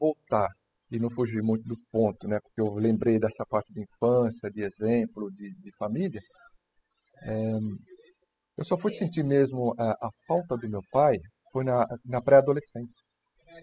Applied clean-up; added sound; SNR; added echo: classical method spectral subtraction.